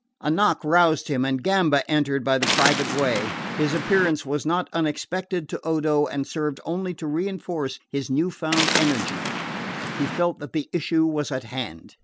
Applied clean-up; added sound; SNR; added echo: none; Waves, surf; 4 dB; none.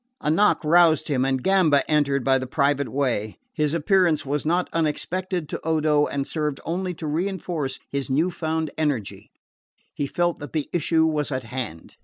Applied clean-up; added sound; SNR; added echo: none; none; none; none.